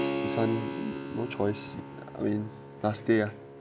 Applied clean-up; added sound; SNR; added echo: none; Keyboard (musical); 5 dB; none.